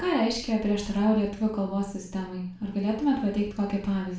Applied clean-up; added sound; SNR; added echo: none; none; none; reverberation time 0.4 s.